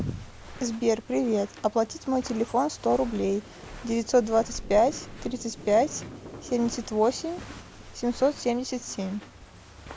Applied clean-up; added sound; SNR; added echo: none; Thunder + Walk, footsteps; 16 dB; none.